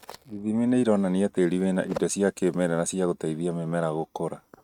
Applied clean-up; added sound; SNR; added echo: neural mask model RNNoise.